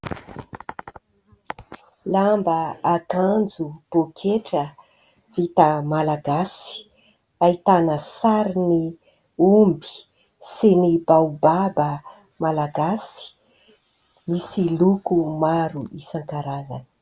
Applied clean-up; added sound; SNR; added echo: none; none; none; none.